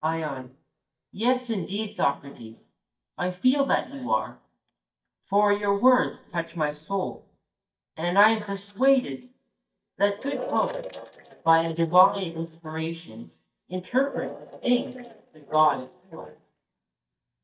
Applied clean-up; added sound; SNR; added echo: neural mask model DeepFilterNet 3.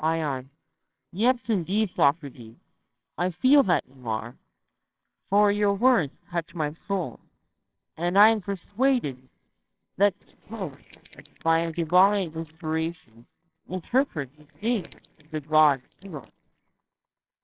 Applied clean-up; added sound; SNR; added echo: neural separator model SepFormer WHAMR!.